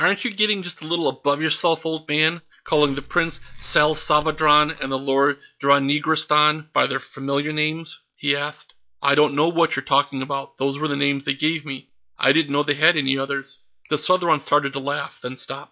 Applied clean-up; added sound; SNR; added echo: classical method log-MMSE.